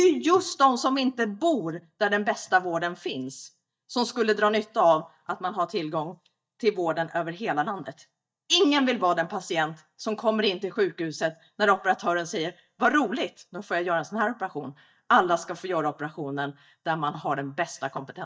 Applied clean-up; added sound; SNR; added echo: neural mask model DeepFilterNet 3.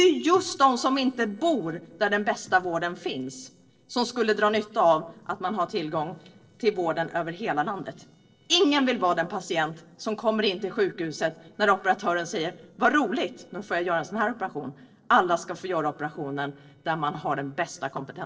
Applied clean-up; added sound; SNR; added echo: neural separator model SepFormer DNS4.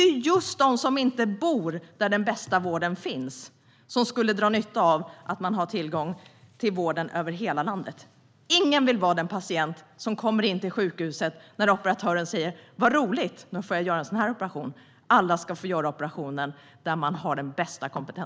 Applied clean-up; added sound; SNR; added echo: none; none; none; none.